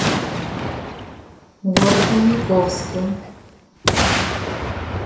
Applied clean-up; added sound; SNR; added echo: none; Boom; -1 dB; reverberation time 0.7 s.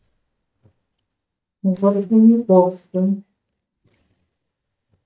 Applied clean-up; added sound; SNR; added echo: neural mask model DeepFilterNet 3.